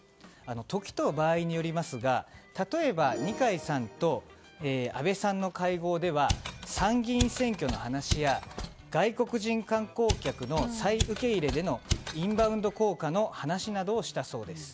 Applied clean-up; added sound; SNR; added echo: none; Mechanisms; 5 dB; none.